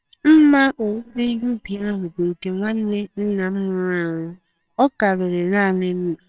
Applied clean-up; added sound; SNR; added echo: neural separator model SepFormer WHAMR!.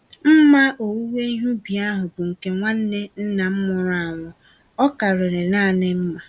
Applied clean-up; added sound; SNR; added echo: none; none; none; none.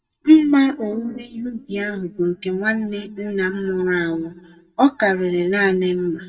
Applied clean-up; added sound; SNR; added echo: neural mask model DeepFilterNet 3.